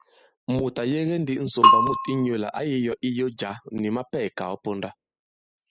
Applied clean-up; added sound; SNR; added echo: classical method spectral subtraction.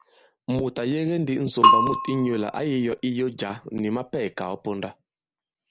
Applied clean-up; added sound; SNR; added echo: none; Bell / Percussion; -3 dB; none.